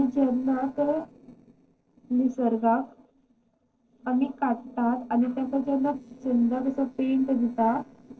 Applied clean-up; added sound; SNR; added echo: neural separator model SepFormer DNS4.